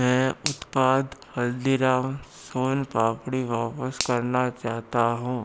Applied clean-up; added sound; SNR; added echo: none; Finger snapping; 12 dB; none.